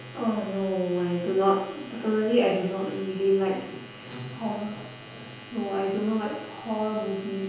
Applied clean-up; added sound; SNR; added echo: none; Domestic sounds, home sounds; 19 dB; reverberation time 0.9 s.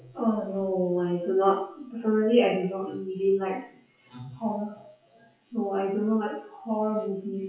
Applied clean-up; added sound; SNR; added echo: classical method WPE with log-MMSE.